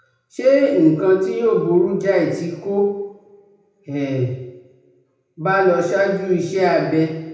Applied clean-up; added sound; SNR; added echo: none; none; none; reverberation time 0.8 s.